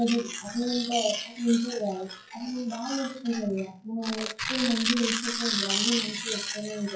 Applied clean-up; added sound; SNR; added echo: classical method WPE with log-MMSE.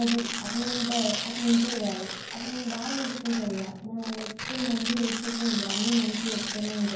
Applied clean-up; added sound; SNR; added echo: none; Tearing; 5 dB; reverberation time 0.9 s.